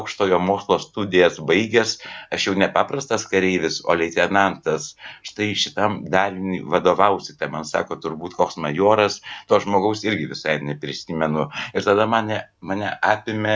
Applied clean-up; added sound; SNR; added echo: none; none; none; none.